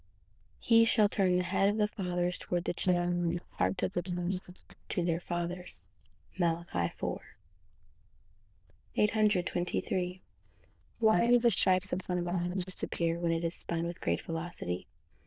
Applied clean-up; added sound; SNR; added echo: neural diffusion model UNIVERSE++.